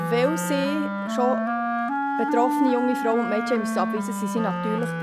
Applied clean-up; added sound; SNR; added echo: none; Wind instrument, woodwind instrument; 0 dB; none.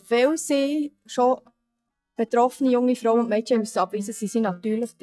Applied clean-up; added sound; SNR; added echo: neural mask model DeepFilterNet 3.